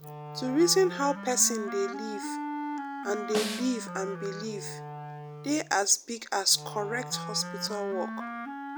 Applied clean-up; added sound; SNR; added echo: none; Wind instrument, woodwind instrument + Snare drum; 7 dB; none.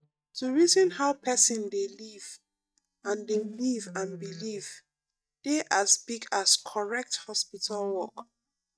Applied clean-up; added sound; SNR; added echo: neural mask model DeepFilterNet 3.